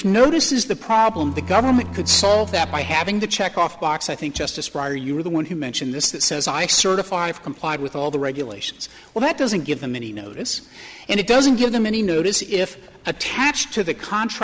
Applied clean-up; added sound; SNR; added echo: none; Bowed string instrument; 12 dB; none.